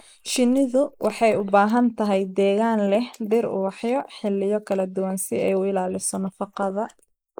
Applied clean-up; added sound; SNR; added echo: neural mask model Resemble Enhance denoiser.